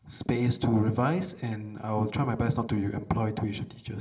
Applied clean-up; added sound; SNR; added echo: none; none; none; reverberation time 0.9 s.